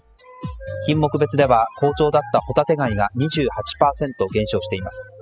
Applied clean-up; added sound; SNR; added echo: classical method spectral subtraction.